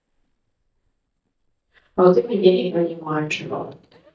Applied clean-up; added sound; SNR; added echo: neural mask model DeepFilterNet 3.